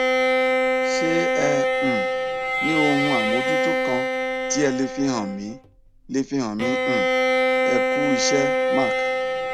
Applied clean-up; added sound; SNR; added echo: none; Bowed string instrument; -5 dB; none.